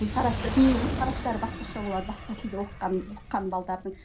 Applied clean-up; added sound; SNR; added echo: none; Fire; 6 dB; reverberation time 0.3 s.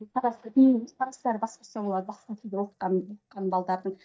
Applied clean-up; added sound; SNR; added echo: neural mask model DeepFilterNet 3.